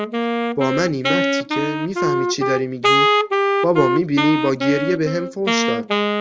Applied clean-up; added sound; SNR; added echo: none; Wind instrument, woodwind instrument; -3 dB; none.